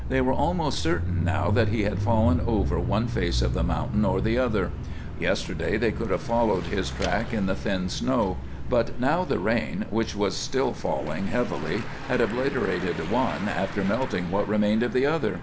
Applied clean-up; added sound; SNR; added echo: none; Mechanisms / Bicycle; 4 dB; none.